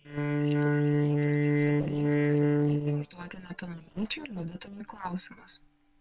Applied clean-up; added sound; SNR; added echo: neural separator model SepFormer WHAM!.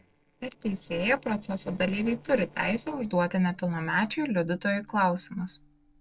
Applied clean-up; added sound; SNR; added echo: neural separator model SepFormer DNS4.